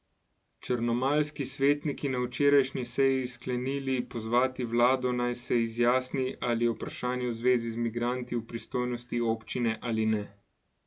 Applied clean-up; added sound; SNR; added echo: none; none; none; none.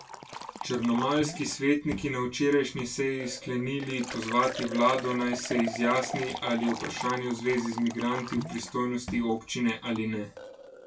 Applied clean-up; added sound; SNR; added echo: none; Liquid; 11 dB; reverberation time 0.2 s.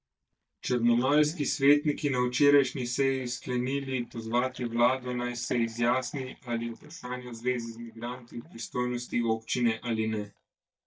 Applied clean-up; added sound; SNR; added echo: neural mask model DeepFilterNet 3.